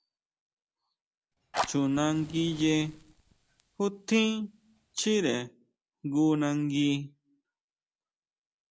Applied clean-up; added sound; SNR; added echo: none; Fire; 11 dB; none.